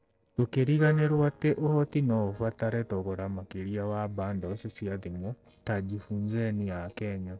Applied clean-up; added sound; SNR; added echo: neural separator model SepFormer DNS4.